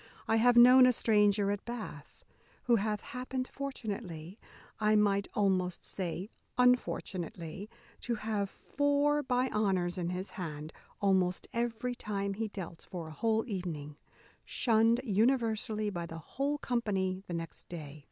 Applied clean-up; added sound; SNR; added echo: none; none; none; none.